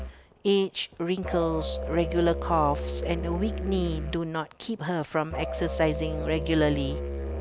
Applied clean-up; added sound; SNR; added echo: none; Musical instrument; 5 dB; none.